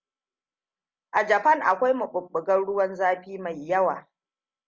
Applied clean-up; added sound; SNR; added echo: none; none; none; none.